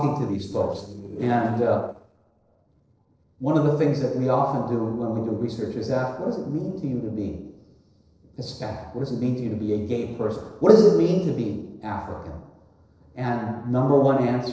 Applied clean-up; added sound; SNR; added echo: neural separator model SepFormer DNS4.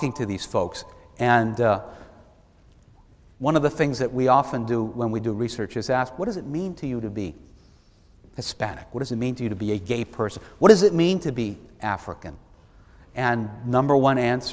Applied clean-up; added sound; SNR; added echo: none; none; none; none.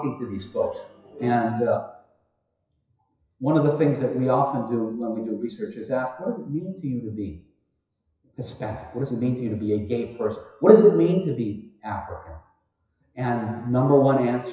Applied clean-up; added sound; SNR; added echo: classical method WPE with log-MMSE.